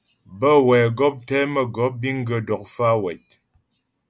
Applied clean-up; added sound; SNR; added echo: none; none; none; none.